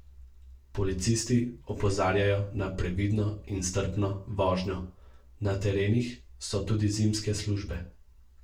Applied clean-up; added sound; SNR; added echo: none; none; none; reverberation time 0.3 s.